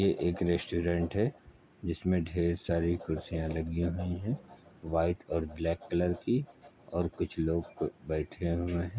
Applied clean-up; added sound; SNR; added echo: none; none; none; none.